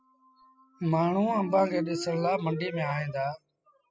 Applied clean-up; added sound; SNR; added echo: classical method spectral subtraction.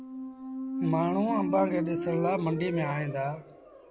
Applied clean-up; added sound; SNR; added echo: none; Squeak; 5 dB; none.